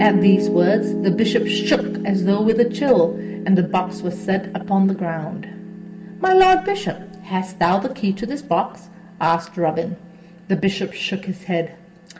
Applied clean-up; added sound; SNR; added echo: none; Piano; 7 dB; reverberation time 1.2 s.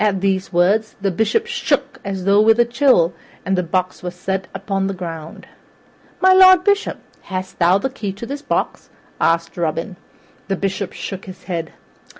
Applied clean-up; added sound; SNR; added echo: none; none; none; none.